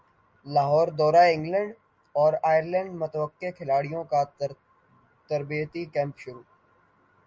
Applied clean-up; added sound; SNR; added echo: none; none; none; none.